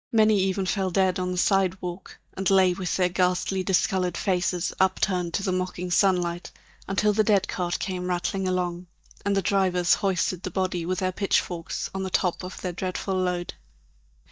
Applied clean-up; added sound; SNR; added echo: neural mask model DeepFilterNet 3.